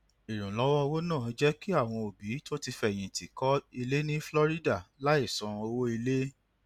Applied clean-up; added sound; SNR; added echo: none; none; none; none.